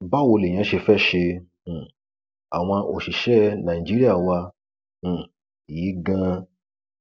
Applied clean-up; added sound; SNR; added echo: none; none; none; none.